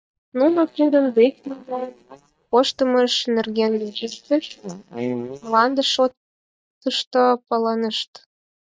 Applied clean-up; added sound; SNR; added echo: neural mask model DeepFilterNet 3.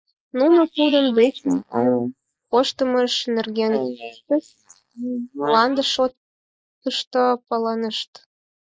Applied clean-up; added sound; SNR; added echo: neural mask model Resemble Enhance denoiser.